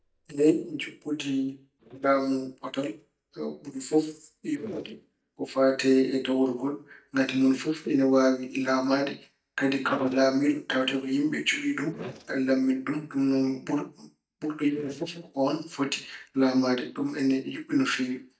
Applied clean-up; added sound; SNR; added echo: neural mask model DeepFilterNet 3.